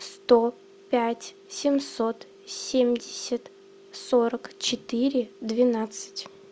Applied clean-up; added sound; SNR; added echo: none; none; none; none.